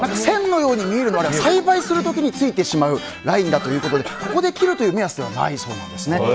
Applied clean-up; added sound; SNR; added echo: none; Cough; 12 dB; none.